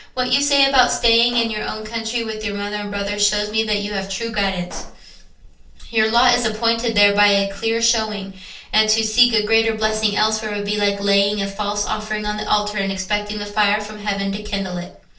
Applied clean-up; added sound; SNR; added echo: neural separator model SepFormer DNS4.